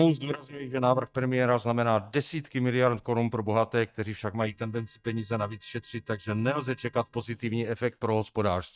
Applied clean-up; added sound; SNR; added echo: neural mask model DeepFilterNet 3.